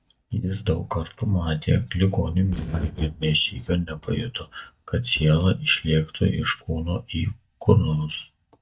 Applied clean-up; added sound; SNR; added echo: neural mask model DeepFilterNet 3.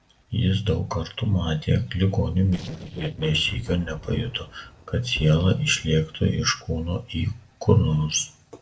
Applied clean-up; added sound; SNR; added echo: neural separator model SepFormer DNS4.